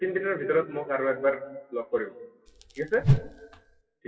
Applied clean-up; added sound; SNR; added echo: classical method WPE with log-MMSE.